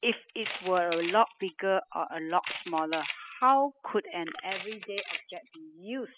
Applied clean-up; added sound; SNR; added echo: classical method spectral subtraction.